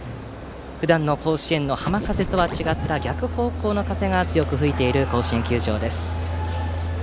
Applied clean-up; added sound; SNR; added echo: none; Scratching (performance technique); 6 dB; none.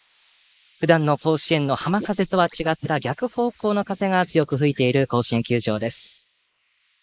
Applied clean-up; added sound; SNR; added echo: neural mask model Resemble Enhance denoiser.